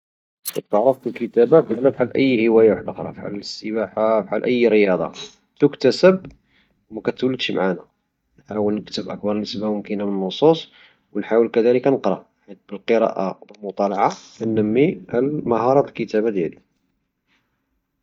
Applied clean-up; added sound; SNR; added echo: neural mask model DeepFilterNet 3.